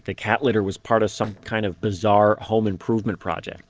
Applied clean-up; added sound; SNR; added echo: neural separator model SepFormer DNS4.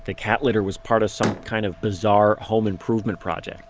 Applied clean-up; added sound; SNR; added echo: none; Slam; 14 dB; none.